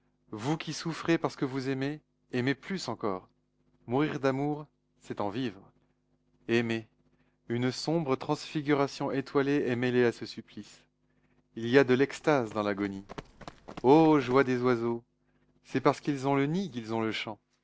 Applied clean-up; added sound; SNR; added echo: none; Run; 18 dB; none.